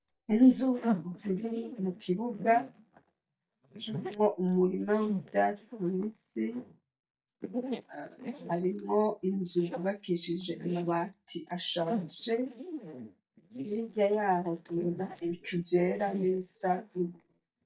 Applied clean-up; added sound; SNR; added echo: neural mask model DeepFilterNet 3.